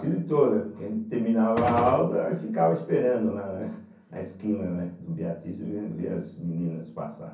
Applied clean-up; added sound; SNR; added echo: none; Gunshot, gunfire; 3 dB; reverberation time 0.6 s.